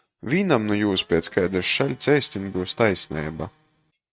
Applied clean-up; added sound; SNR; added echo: neural mask model RNNoise.